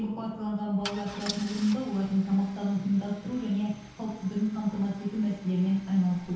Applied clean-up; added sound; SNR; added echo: none; Idling / Engine starting / Car; 17 dB; reverberation time 0.8 s.